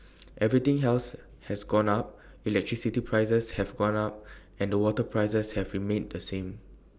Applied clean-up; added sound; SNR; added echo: none; none; none; none.